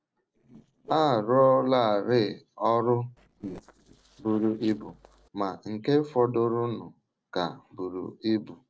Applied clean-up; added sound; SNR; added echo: neural separator model SepFormer DNS4.